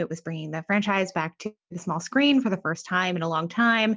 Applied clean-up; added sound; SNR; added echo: none; none; none; none.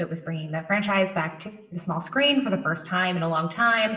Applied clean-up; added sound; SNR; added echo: none; none; none; reverberation time 0.7 s.